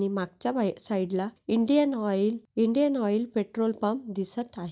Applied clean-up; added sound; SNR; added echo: none; none; none; none.